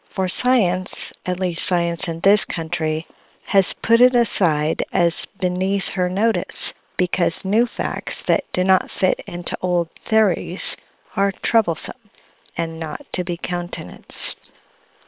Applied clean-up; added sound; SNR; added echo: neural separator model SepFormer WHAM!.